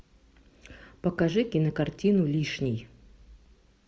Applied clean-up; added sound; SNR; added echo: none; none; none; none.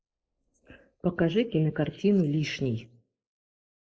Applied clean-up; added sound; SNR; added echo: neural mask model Resemble Enhance denoiser.